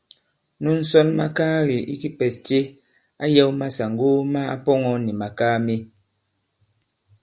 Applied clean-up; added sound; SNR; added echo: none; none; none; none.